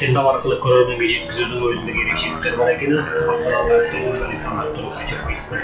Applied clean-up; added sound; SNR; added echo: classical method WPE with log-MMSE.